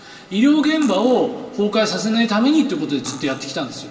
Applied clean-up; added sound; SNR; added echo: none; Cutlery, silverware; 19 dB; reverberation time 2.0 s.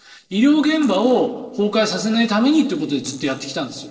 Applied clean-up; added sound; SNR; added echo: neural separator model SepFormer DNS4.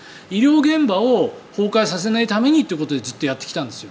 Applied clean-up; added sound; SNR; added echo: none; none; none; none.